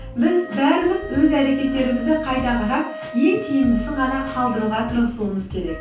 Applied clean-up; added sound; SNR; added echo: none; Wind instrument, woodwind instrument; 15 dB; reverberation time 0.3 s.